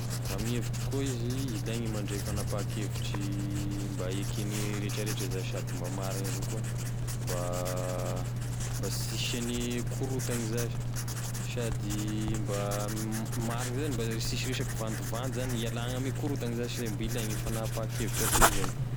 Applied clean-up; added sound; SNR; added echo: none; Writing; -5 dB; none.